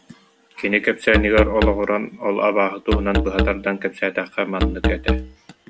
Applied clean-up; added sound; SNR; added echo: none; Musical instrument; 2 dB; none.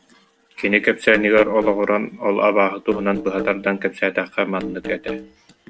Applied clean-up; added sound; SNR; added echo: neural separator model SepFormer DNS4.